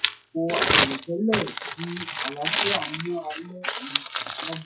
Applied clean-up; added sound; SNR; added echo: classical method WPE with log-MMSE.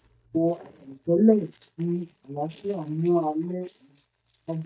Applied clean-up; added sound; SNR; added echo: neural mask model DeepFilterNet 3.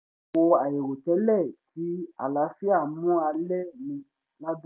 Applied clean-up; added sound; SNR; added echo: none; none; none; none.